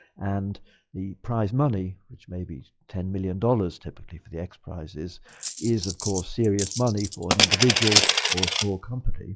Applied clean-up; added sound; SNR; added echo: classical method log-MMSE.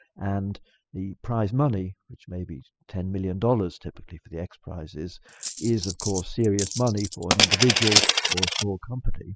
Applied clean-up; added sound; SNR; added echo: classical method spectral subtraction.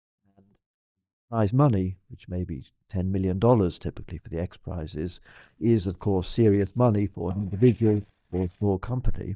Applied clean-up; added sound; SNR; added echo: neural mask model DeepFilterNet 3.